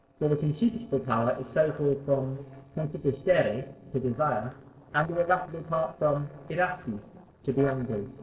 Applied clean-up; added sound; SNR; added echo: neural separator model SepFormer DNS4.